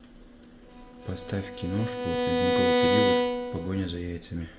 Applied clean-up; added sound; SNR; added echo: none; Bowed string instrument; -5 dB; reverberation time 1.0 s.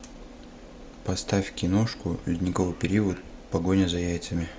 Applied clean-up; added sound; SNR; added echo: none; none; none; none.